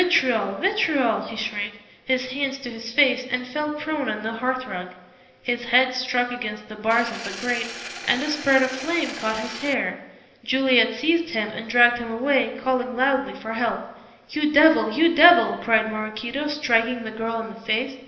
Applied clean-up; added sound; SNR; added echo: none; Engine; 11 dB; reverberation time 0.8 s.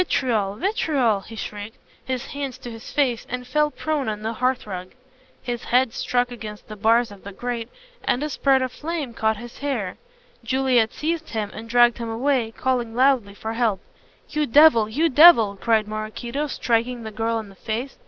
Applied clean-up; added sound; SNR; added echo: none; none; none; none.